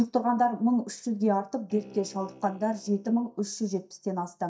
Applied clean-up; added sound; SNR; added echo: neural mask model DeepFilterNet 3.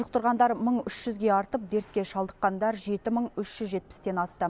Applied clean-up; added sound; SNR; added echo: none; none; none; none.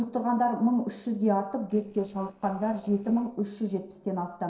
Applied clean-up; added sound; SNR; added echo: neural separator model SepFormer DNS4.